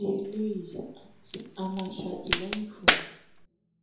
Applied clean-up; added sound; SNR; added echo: none; Crack; -3 dB; reverberation time 2.6 s.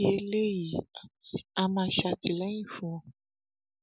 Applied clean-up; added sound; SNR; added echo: none; none; none; none.